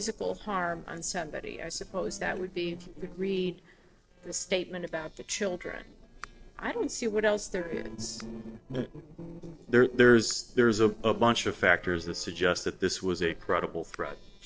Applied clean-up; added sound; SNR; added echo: neural separator model SepFormer DNS4.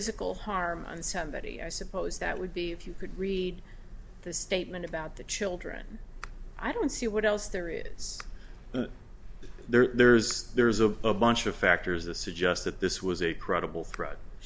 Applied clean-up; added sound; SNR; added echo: none; none; none; none.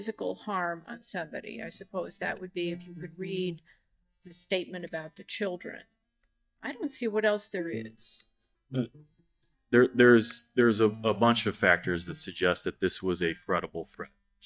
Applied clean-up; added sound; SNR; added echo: neural mask model DeepFilterNet 3.